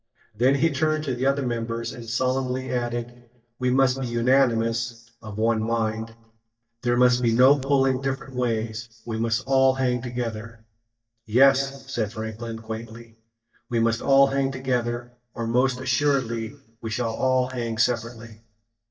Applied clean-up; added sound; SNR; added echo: neural mask model DeepFilterNet 3.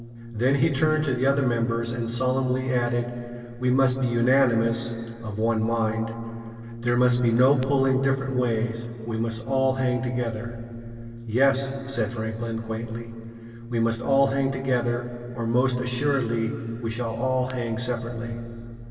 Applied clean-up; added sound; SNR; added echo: none; Brass instrument; 13 dB; reverberation time 2.4 s.